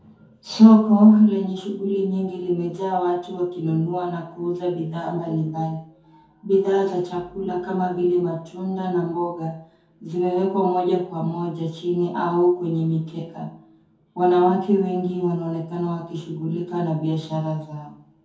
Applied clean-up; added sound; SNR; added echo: none; none; none; reverberation time 0.6 s.